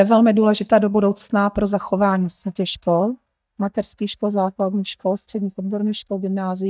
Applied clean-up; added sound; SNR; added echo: neural mask model DeepFilterNet 3.